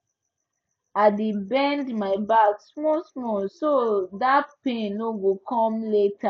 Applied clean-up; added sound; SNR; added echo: none; none; none; none.